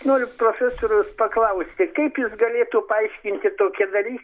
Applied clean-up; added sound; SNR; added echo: none; none; none; none.